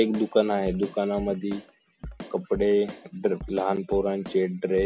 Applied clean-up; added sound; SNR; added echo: none; Drum kit; 16 dB; none.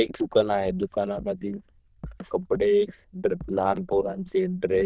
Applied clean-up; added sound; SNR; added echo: neural diffusion model UNIVERSE++.